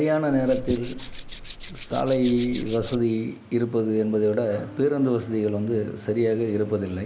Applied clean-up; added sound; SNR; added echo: none; Tools; 13 dB; none.